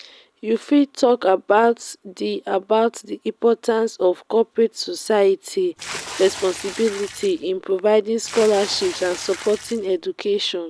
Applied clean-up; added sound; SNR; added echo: none; Water / Splash, splatter; 13 dB; none.